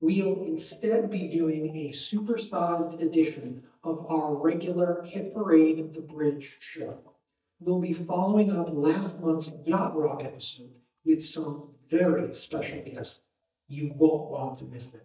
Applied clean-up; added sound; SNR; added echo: neural mask model DeepFilterNet 3.